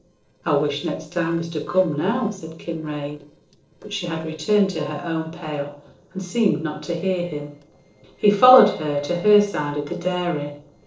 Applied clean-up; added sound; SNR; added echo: neural separator model SepFormer DNS4.